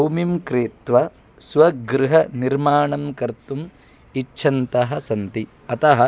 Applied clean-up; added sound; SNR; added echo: none; none; none; none.